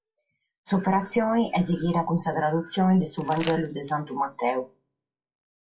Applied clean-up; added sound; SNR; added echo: classical method WPE with log-MMSE.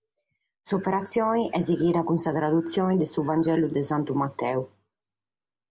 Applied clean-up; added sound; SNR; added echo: none; none; none; none.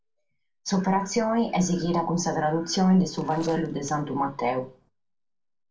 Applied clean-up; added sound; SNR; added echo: neural separator model SepFormer DNS4.